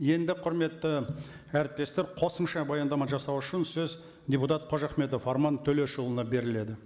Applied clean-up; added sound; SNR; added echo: none; none; none; none.